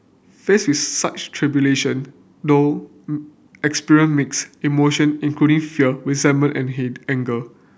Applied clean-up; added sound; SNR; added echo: none; none; none; none.